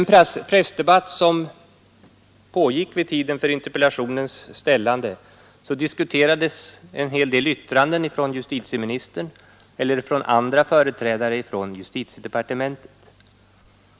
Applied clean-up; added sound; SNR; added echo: none; none; none; none.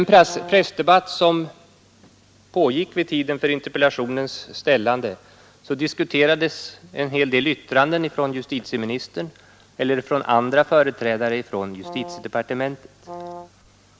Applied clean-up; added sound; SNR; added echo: none; Brass instrument; 16 dB; none.